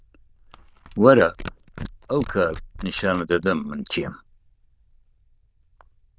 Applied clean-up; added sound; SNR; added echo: neural diffusion model UNIVERSE++.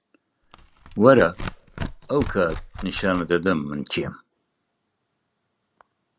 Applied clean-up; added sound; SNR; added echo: none; Tearing; 10 dB; none.